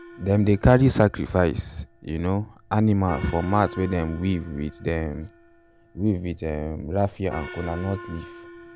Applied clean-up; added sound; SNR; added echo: none; Gong; 19 dB; none.